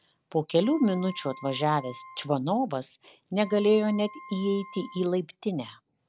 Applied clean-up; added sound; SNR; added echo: none; Wind instrument, woodwind instrument; 20 dB; none.